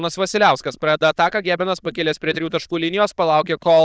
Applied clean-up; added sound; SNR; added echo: neural diffusion model UNIVERSE++.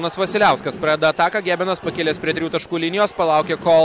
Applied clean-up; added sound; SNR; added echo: none; none; none; none.